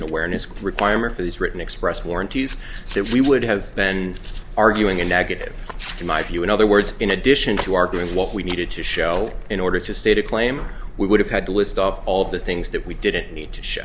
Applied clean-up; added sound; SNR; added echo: none; none; none; none.